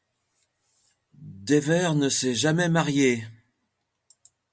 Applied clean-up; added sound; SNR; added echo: none; none; none; none.